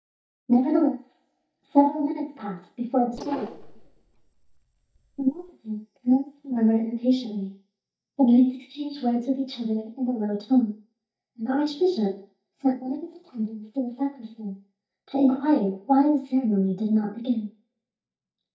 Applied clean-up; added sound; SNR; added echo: neural mask model DeepFilterNet 3.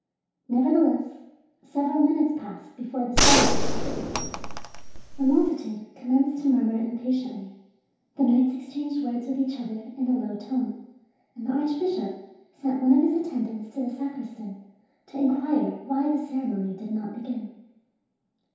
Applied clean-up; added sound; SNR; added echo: none; Gunshot, gunfire; -4 dB; reverberation time 0.8 s.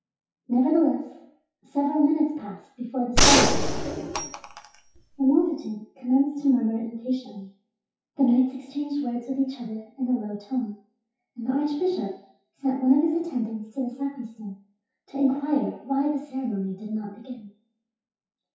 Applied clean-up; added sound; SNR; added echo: classical method WPE with log-MMSE.